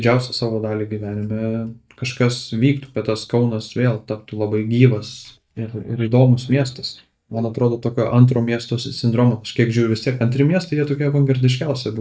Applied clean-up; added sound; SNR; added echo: neural mask model DeepFilterNet 3.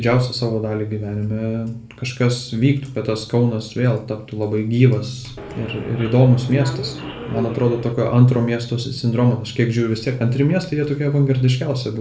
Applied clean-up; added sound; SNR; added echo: none; Subway, metro, underground; 12 dB; reverberation time 0.4 s.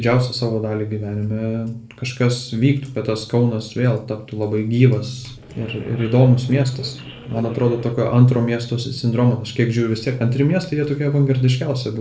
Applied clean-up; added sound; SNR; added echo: neural separator model SepFormer DNS4.